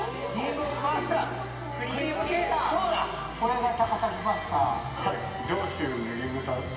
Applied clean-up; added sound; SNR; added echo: none; none; none; reverberation time 2.5 s.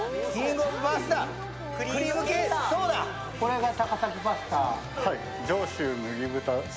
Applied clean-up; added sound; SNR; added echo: none; none; none; none.